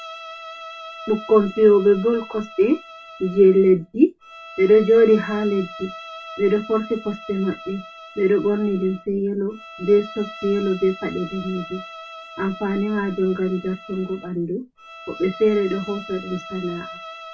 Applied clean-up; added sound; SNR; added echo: none; Bowed string instrument; 17 dB; reverberation time 0.1 s.